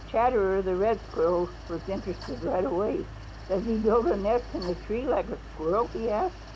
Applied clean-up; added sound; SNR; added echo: none; Mechanical fan; 13 dB; none.